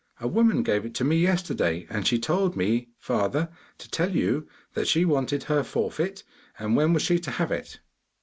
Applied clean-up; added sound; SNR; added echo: none; none; none; none.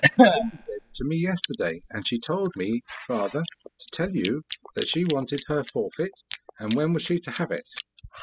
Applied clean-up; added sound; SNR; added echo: classical method spectral subtraction.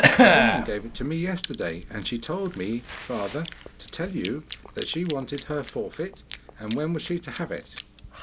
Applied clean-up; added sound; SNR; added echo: none; Chewing, mastication / Cough; -3 dB; none.